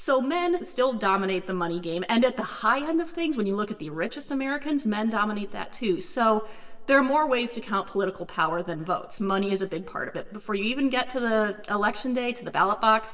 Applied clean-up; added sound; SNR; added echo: none; none; none; reverberation time 2.0 s.